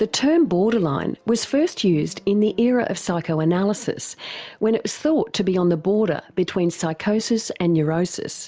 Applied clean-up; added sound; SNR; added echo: none; none; none; none.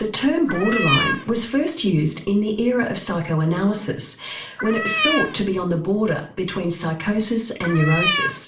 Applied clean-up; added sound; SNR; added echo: none; Cat; 1 dB; reverberation time 0.4 s.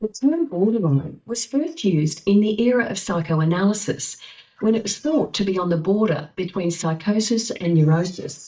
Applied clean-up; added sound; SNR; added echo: neural mask model DeepFilterNet 3.